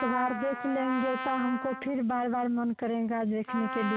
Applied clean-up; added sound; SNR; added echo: none; Trumpet; 7 dB; none.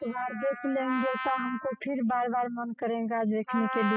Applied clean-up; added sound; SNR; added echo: classical method spectral subtraction.